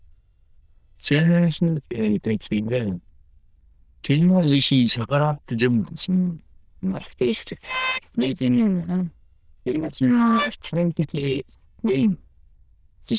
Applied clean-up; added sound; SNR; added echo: neural diffusion model UNIVERSE++.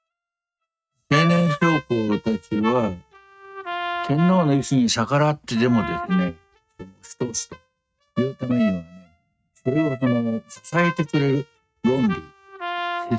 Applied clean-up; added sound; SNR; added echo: neural mask model RNNoise.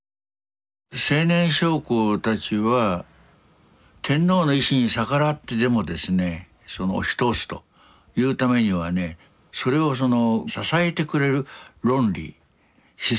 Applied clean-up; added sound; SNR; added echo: none; none; none; none.